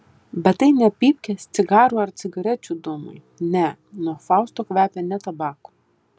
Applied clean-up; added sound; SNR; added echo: none; none; none; none.